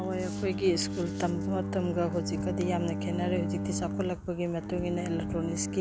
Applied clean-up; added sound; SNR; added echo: none; Bowed string instrument; 2 dB; none.